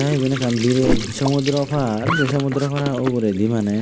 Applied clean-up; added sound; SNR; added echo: none; Squeak / Trickle, dribble / Sink (filling or washing) + Whoosh, swoosh, swish; 7 dB; none.